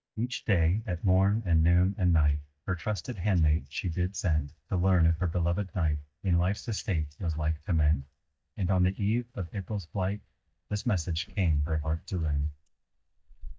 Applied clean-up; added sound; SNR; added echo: neural mask model DeepFilterNet 3.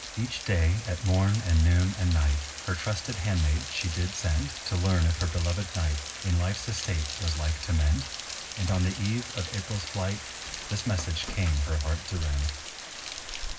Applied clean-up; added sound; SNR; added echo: none; Rain; 10 dB; reverberation time 0.4 s.